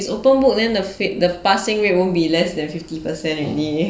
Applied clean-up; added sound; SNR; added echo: none; none; none; none.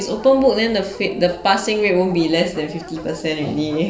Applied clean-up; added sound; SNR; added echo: none; Dog; 18 dB; none.